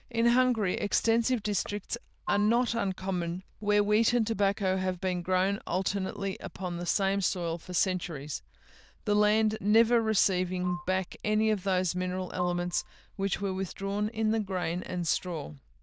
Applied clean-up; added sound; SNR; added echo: neural diffusion model UNIVERSE++.